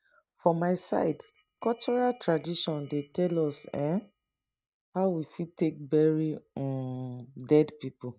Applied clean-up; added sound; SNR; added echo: neural mask model RNNoise.